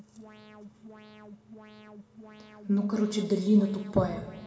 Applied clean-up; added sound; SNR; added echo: none; Alarm; 19 dB; reverberation time 2.0 s.